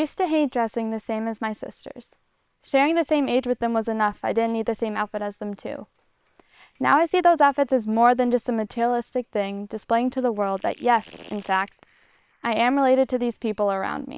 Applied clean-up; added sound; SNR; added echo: neural separator model SepFormer WHAM!.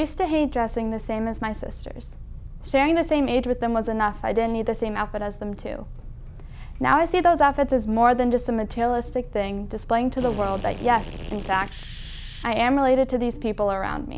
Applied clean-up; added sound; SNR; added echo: none; Drill; 15 dB; none.